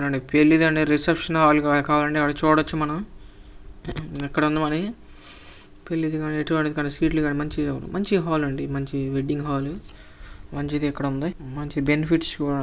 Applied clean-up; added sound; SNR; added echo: none; Bird; 18 dB; none.